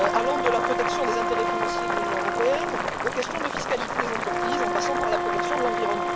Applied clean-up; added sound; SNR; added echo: none; Wind instrument, woodwind instrument + Boiling; -4 dB; none.